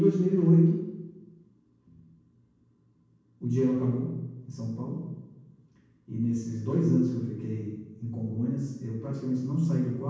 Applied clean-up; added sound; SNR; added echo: none; none; none; reverberation time 1.2 s.